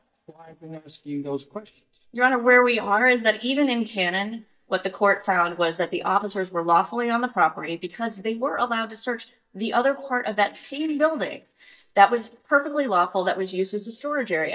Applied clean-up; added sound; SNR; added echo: neural mask model DeepFilterNet 3.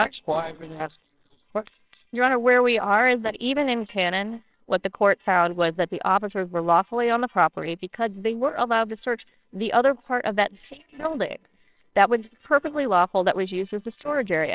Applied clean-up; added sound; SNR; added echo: neural separator model SepFormer WHAMR!.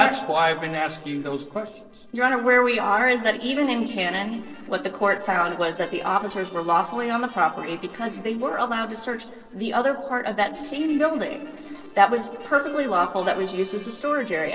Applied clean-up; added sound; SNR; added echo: neural separator model SepFormer DNS4.